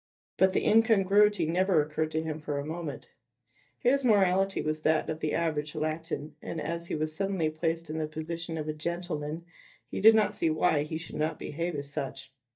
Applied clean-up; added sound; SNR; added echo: neural mask model DeepFilterNet 3.